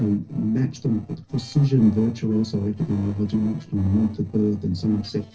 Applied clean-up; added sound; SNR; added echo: neural separator model SepFormer DNS4.